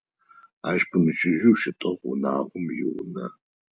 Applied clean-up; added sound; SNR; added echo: none; none; none; none.